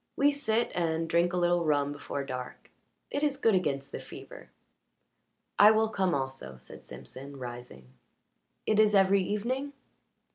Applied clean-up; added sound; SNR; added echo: none; none; none; none.